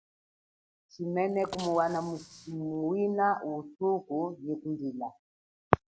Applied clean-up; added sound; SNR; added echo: none; Bicycle; 18 dB; none.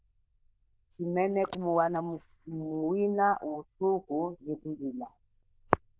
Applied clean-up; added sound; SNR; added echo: neural diffusion model UNIVERSE++.